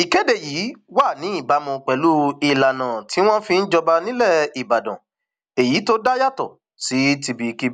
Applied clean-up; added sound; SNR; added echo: none; none; none; none.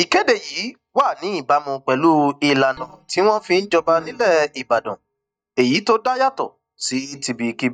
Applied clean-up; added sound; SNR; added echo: neural mask model DeepFilterNet 3.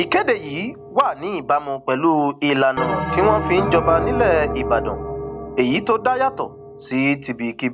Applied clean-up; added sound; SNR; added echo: none; Bell; 7 dB; none.